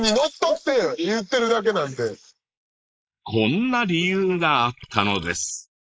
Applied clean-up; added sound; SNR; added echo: neural mask model Resemble Enhance denoiser.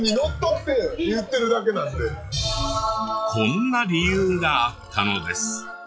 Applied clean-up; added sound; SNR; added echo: classical method log-MMSE.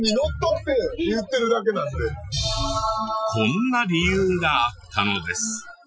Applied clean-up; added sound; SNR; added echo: classical method Wiener filter.